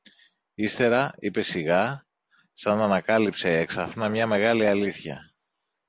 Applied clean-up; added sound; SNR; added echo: none; none; none; none.